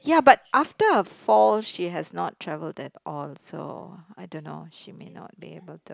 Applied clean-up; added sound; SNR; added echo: none; none; none; none.